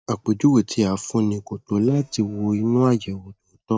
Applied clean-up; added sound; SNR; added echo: neural mask model DeepFilterNet 3.